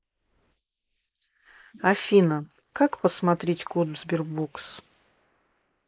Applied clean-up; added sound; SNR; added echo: neural mask model Resemble Enhance denoiser.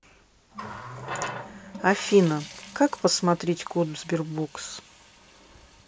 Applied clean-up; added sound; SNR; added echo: none; Water tap, faucet; 14 dB; none.